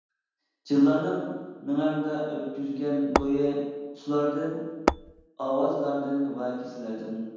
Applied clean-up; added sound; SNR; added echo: none; Tap / Hammer; -1 dB; reverberation time 1.2 s.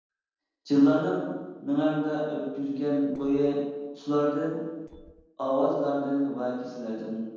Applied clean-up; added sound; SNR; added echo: neural separator model SepFormer DNS4.